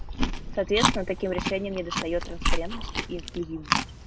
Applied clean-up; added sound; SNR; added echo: none; Chewing, mastication; -3 dB; none.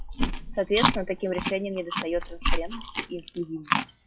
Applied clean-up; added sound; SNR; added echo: classical method log-MMSE.